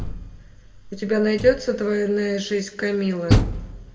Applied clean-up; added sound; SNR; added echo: none; Door; 3 dB; reverberation time 1.0 s.